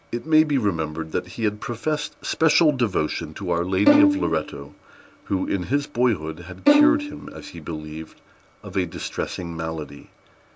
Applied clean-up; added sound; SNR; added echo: none; Bowed string instrument; -1 dB; none.